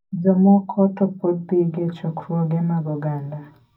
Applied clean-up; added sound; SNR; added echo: none; none; none; reverberation time 0.4 s.